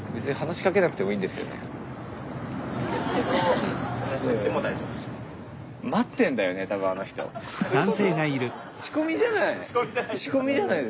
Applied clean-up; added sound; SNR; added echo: none; none; none; none.